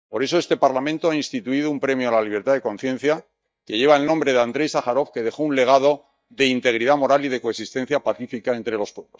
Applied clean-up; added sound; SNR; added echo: neural mask model DeepFilterNet 3.